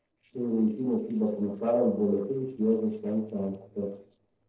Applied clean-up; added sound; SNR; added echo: neural separator model SepFormer DNS4.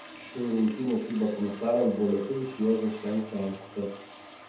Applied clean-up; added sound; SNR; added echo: none; Toilet flush; 18 dB; reverberation time 0.6 s.